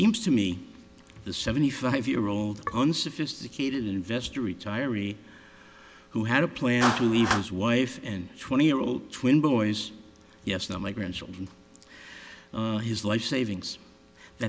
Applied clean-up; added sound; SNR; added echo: none; Clapping; 13 dB; none.